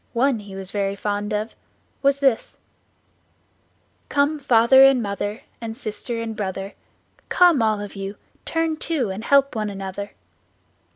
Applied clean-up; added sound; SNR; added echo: none; none; none; none.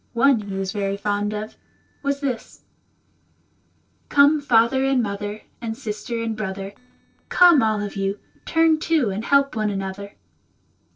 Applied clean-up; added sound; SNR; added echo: neural separator model SepFormer DNS4.